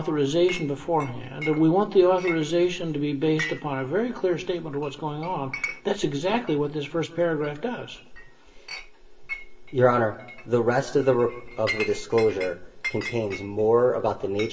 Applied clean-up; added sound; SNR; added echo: none; Chink, clink; 15 dB; reverberation time 0.8 s.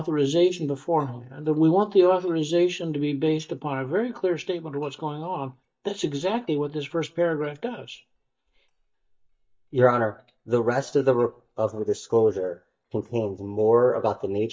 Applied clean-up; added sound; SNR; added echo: neural mask model DeepFilterNet 3.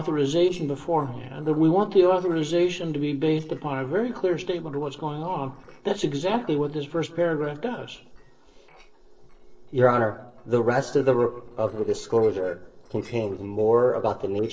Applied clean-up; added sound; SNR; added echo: neural separator model SepFormer DNS4.